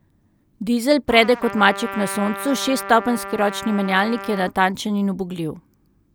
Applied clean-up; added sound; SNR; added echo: none; Trumpet; 11 dB; none.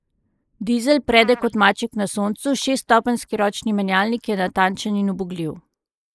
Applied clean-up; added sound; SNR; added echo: neural mask model Resemble Enhance denoiser.